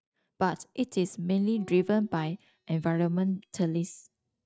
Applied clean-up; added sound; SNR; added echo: neural mask model DeepFilterNet 3.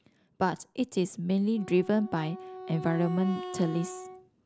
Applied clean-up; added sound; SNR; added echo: none; Wind instrument, woodwind instrument; 13 dB; none.